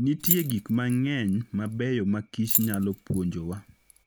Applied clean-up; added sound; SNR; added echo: none; Keys jangling; 5 dB; none.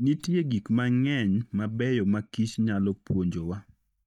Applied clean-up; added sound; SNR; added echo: neural mask model DeepFilterNet 3.